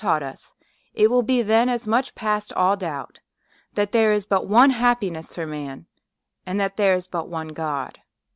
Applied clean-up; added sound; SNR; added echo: none; none; none; none.